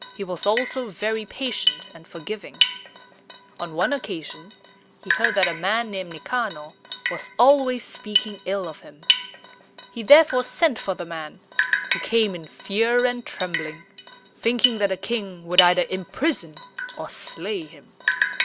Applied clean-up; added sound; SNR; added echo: none; Drip; 4 dB; none.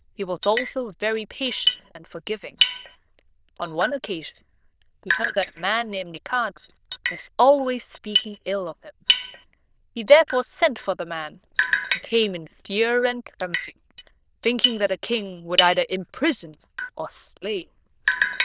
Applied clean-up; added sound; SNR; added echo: neural diffusion model UNIVERSE++.